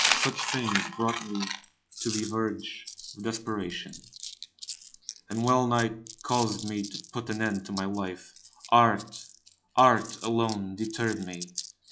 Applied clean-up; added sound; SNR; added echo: classical method log-MMSE.